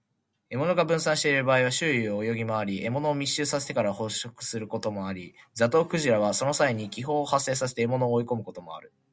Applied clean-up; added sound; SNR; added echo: none; none; none; none.